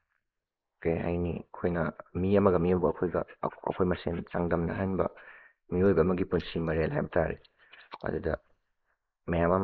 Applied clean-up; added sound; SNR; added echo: neural mask model Resemble Enhance denoiser.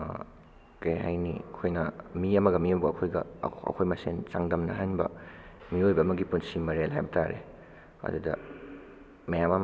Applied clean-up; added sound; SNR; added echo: none; none; none; none.